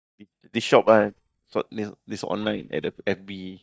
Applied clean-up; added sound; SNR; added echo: neural mask model DeepFilterNet 3.